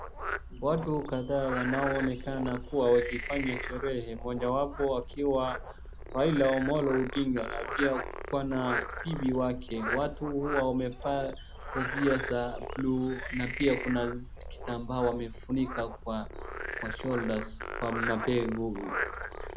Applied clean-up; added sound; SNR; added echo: none; Frog; 6 dB; none.